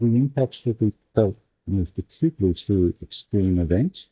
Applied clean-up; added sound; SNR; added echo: neural mask model DeepFilterNet 3.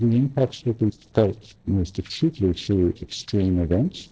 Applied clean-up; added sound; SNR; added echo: neural separator model SepFormer DNS4.